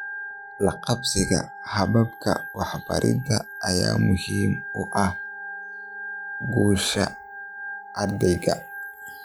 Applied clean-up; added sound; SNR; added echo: none; Organ; 11 dB; none.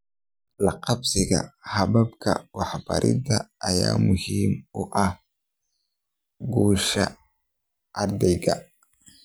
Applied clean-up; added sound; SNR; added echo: none; none; none; none.